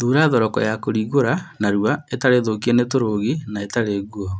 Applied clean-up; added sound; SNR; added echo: none; none; none; none.